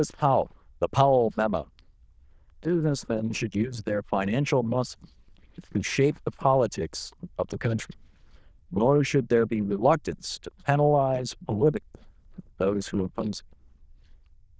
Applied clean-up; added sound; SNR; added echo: neural diffusion model UNIVERSE++.